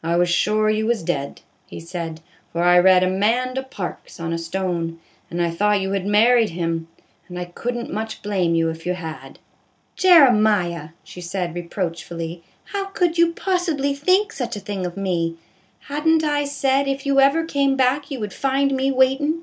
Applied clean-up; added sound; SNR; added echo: none; none; none; none.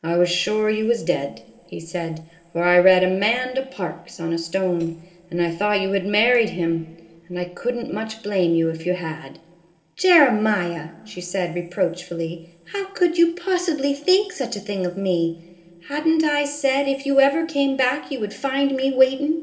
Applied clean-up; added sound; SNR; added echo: neural separator model SepFormer DNS4.